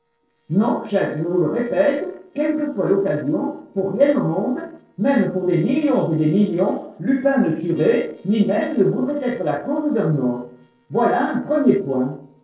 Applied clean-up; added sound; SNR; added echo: neural separator model SepFormer DNS4.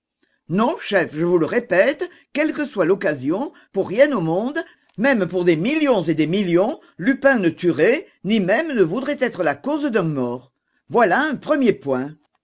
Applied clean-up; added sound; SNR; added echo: none; none; none; none.